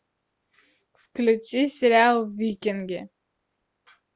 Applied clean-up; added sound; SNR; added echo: none; none; none; none.